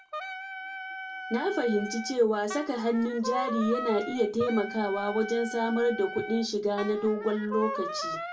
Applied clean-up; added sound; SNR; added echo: none; Wind instrument, woodwind instrument; 8 dB; reverberation time 0.1 s.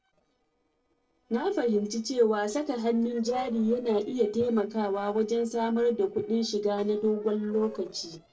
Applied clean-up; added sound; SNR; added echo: neural separator model SepFormer DNS4.